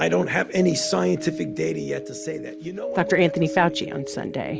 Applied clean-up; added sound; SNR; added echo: none; none; none; none.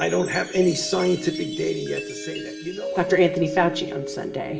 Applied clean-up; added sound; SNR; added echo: none; Chime; 17 dB; reverberation time 1.4 s.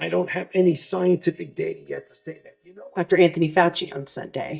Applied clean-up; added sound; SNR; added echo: neural mask model DeepFilterNet 3.